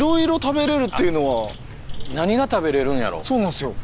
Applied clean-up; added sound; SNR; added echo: none; Bird / Insect; 7 dB; none.